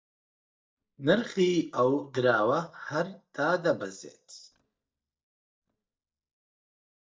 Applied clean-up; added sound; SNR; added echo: neural mask model DeepFilterNet 3.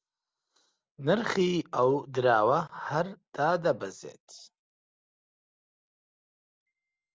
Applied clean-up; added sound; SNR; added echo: none; none; none; none.